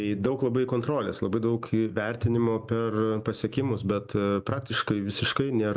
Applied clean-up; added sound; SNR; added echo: none; none; none; none.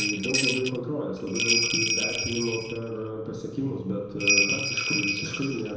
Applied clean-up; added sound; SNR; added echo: none; Bell; -2 dB; reverberation time 1.0 s.